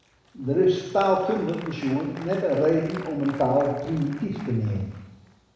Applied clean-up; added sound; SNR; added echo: none; Applause; 19 dB; reverberation time 1.0 s.